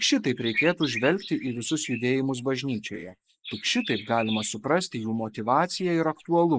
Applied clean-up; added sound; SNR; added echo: neural mask model Resemble Enhance denoiser.